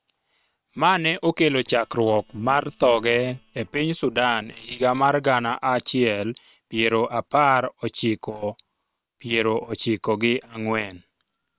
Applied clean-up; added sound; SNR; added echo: neural separator model SepFormer WHAM!.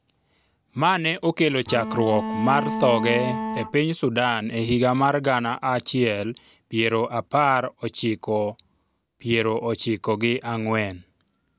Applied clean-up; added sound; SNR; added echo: none; Bowed string instrument; 5 dB; none.